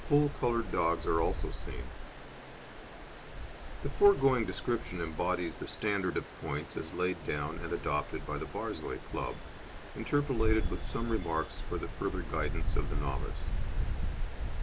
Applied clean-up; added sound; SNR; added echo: none; Stream; 2 dB; none.